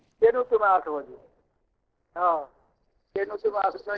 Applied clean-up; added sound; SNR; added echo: neural separator model SepFormer DNS4.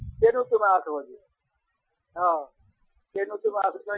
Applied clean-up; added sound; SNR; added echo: classical method Wiener filter.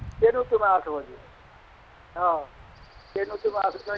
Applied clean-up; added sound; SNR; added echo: none; Stream / Chirp, tweet / Wind; 19 dB; none.